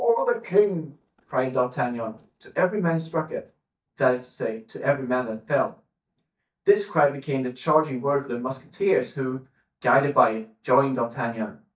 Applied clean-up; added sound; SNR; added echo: neural mask model DeepFilterNet 3.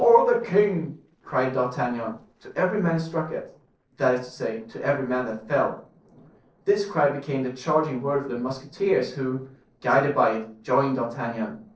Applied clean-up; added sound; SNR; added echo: neural separator model SepFormer DNS4.